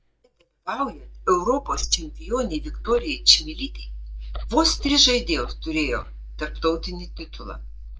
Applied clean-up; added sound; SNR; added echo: neural mask model DeepFilterNet 3.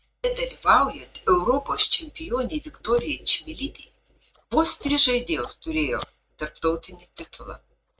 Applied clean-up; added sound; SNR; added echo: neural mask model RNNoise.